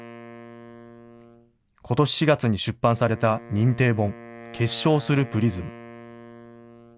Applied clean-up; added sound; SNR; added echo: none; Wind instrument, woodwind instrument; 18 dB; none.